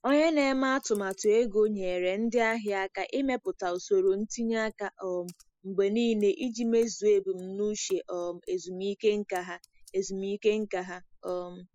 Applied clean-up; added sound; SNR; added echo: classical method spectral subtraction.